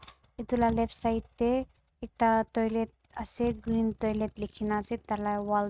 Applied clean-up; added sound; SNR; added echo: neural mask model RNNoise.